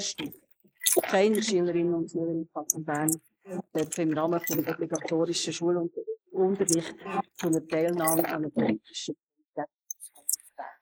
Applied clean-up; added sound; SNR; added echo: neural mask model Resemble Enhance denoiser.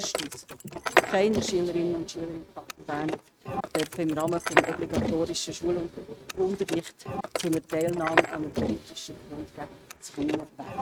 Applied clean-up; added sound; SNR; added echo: neural mask model RNNoise.